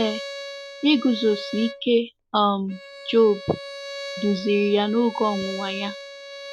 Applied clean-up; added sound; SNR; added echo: none; Bowed string instrument; 13 dB; none.